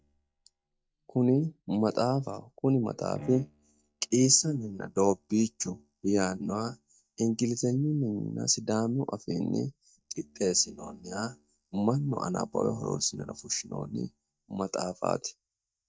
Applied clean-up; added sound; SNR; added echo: neural mask model DeepFilterNet 3.